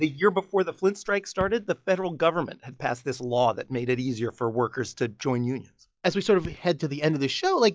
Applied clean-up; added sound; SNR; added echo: classical method log-MMSE.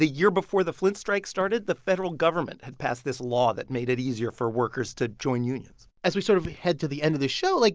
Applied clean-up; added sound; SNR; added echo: neural separator model SepFormer DNS4.